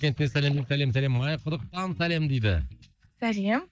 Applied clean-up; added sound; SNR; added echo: neural mask model DeepFilterNet 3.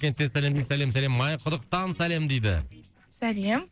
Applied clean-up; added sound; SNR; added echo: neural separator model SepFormer DNS4.